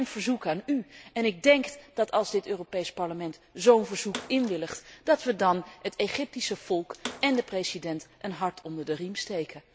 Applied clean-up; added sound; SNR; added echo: none; Bathtub (filling or washing) / Water / Splash, splatter; 18 dB; none.